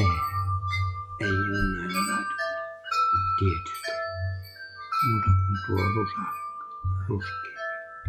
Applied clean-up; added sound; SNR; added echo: classical method log-MMSE.